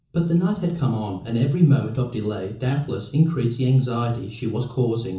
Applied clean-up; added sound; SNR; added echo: none; none; none; reverberation time 0.6 s.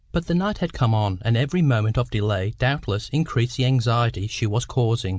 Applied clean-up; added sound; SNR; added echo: none; none; none; none.